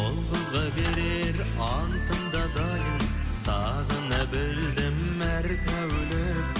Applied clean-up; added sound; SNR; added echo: none; Coin (dropping); 18 dB; none.